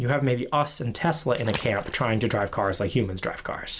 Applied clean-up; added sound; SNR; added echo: none; Water / Splash, splatter; 15 dB; none.